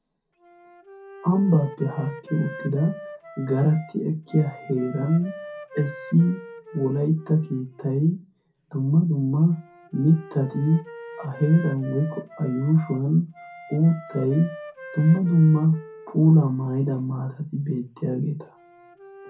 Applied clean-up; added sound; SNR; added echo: none; Wind instrument, woodwind instrument; 19 dB; reverberation time 0.3 s.